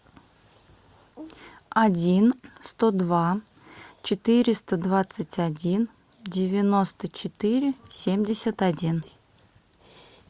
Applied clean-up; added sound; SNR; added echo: none; none; none; none.